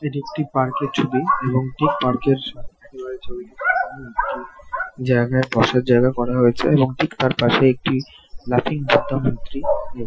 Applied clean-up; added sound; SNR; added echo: classical method Wiener filter.